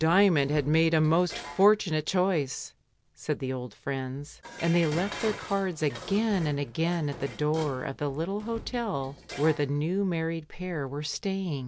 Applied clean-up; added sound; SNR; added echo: none; Dishes, pots, and pans; 17 dB; none.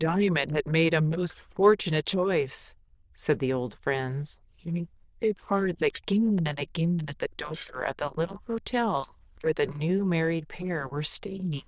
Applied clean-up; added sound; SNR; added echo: neural diffusion model UNIVERSE++.